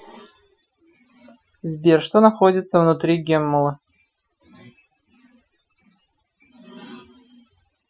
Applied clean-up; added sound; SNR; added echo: classical method Wiener filter.